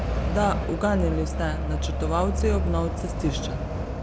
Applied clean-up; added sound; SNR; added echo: none; Alarm / Truck; -1 dB; none.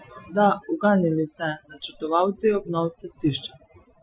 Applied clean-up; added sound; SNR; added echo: classical method Wiener filter.